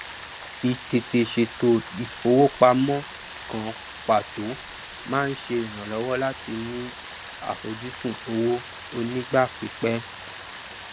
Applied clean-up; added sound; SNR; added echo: none; Rain; 11 dB; none.